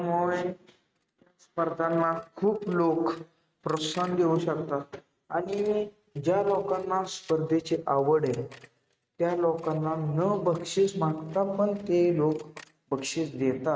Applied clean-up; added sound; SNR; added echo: neural mask model RNNoise.